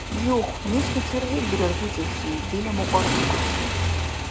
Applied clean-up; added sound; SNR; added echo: none; Motorcycle; -2 dB; none.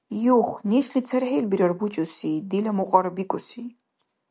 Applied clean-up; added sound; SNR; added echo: none; none; none; none.